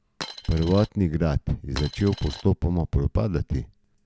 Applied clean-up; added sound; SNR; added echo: none; Coin (dropping); 13 dB; none.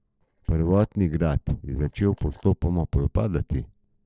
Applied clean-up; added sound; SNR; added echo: neural separator model SepFormer DNS4.